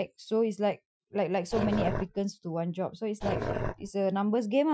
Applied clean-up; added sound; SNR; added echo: classical method Wiener filter.